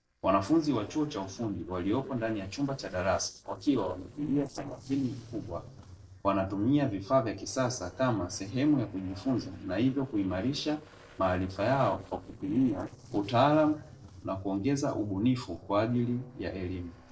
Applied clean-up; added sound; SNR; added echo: neural separator model SepFormer DNS4.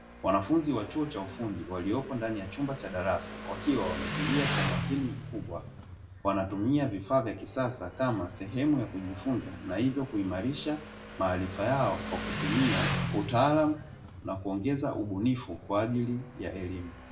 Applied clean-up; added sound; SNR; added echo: none; Motorcycle; 7 dB; reverberation time 0.5 s.